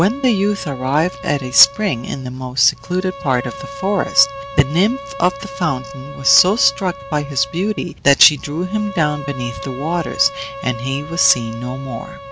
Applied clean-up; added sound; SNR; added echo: none; Bowed string instrument; 14 dB; none.